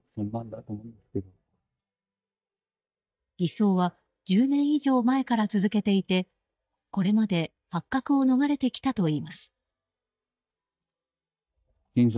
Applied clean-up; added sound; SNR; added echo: neural mask model DeepFilterNet 3.